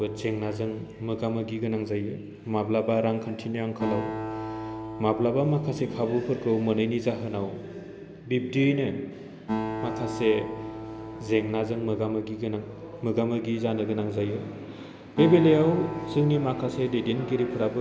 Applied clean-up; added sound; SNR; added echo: none; Acoustic guitar; 11 dB; none.